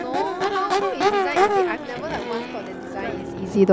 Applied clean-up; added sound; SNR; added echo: none; Crowd / Race car, auto racing / Accelerating, revving, vroom; -2 dB; none.